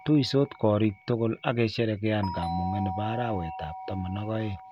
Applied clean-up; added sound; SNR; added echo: none; Doorbell; 11 dB; none.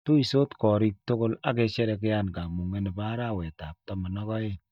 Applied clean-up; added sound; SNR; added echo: neural mask model DeepFilterNet 3.